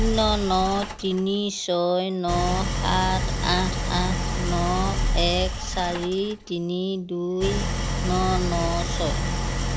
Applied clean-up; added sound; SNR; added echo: none; Idling; 1 dB; none.